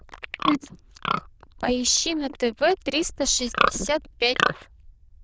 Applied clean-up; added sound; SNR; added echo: neural diffusion model UNIVERSE++.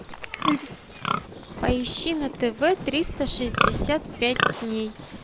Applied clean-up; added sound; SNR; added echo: none; Livestock, farm animals, working animals; 3 dB; none.